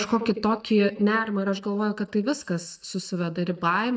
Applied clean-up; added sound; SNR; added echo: neural mask model DeepFilterNet 3.